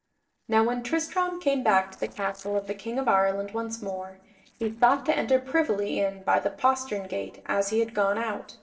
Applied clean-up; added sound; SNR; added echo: neural separator model SepFormer DNS4.